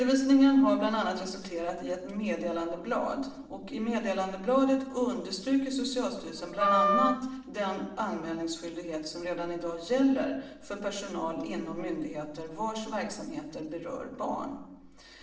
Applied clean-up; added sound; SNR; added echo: neural separator model SepFormer DNS4.